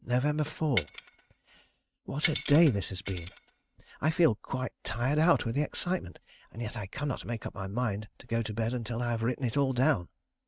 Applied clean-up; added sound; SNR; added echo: neural mask model RNNoise.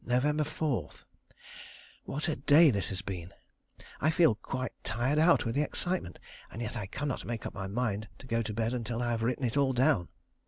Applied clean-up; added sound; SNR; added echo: none; none; none; none.